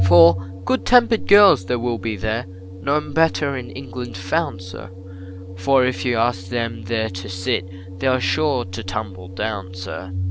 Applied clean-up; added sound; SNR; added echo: none; Organ; 8 dB; none.